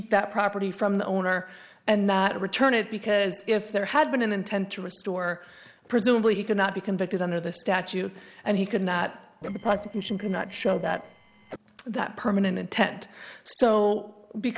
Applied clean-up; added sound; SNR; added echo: neural separator model SepFormer DNS4.